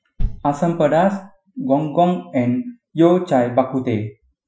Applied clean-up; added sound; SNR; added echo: classical method Wiener filter.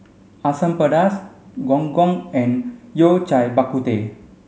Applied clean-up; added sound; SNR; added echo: none; none; none; none.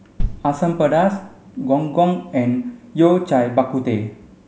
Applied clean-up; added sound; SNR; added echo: none; Bass drum; 6 dB; none.